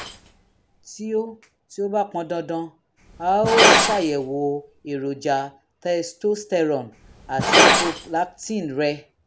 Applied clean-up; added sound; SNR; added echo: none; Glass; -1 dB; none.